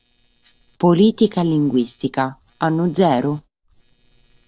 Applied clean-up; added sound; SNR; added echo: neural separator model SepFormer DNS4.